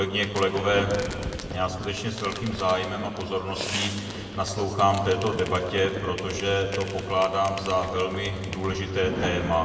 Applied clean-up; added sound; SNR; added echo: none; Fireworks; 10 dB; reverberation time 2.2 s.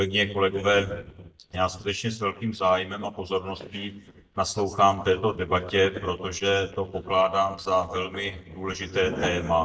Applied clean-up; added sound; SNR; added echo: neural mask model DeepFilterNet 3.